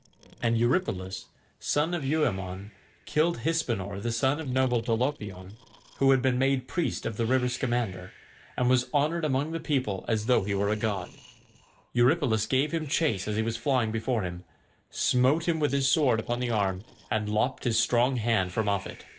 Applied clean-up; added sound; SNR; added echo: neural separator model SepFormer DNS4.